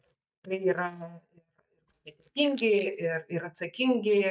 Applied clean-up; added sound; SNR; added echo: neural mask model DeepFilterNet 3.